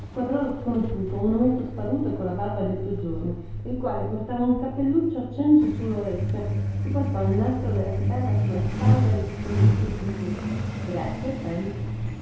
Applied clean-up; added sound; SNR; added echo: none; Truck; 0 dB; reverberation time 0.8 s.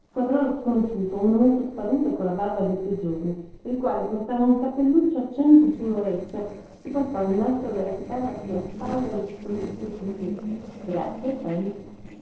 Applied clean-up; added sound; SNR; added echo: neural separator model SepFormer DNS4.